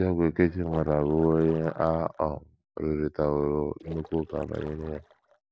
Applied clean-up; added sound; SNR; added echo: neural separator model SepFormer DNS4.